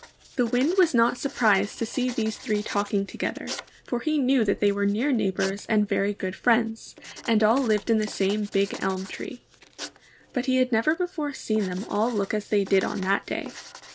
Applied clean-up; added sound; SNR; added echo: none; Writing; 19 dB; none.